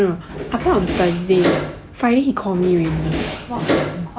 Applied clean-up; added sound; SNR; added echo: none; Door; 4 dB; none.